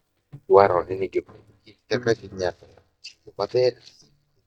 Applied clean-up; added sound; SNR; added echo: neural mask model DeepFilterNet 3.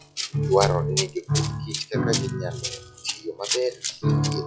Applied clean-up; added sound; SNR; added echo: classical method log-MMSE.